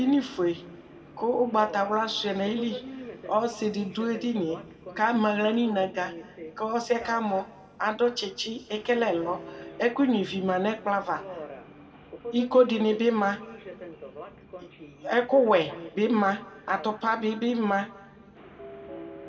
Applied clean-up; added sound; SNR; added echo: none; Subway, metro, underground; 16 dB; reverberation time 1.3 s.